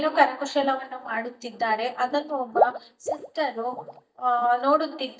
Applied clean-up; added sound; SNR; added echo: neural mask model DeepFilterNet 3.